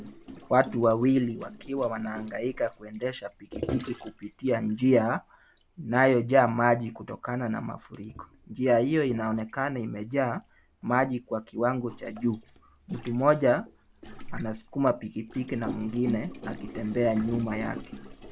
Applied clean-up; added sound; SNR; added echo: none; Gurgling; 14 dB; none.